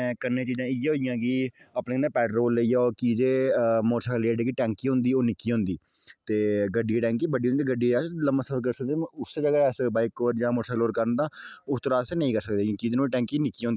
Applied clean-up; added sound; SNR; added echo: none; none; none; none.